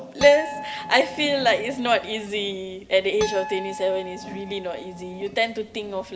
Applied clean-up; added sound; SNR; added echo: none; Harp; 13 dB; reverberation time 1.2 s.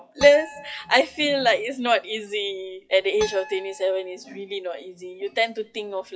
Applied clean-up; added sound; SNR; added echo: classical method WPE with log-MMSE.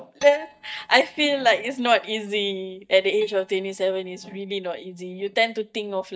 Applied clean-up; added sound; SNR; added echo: neural mask model DeepFilterNet 3.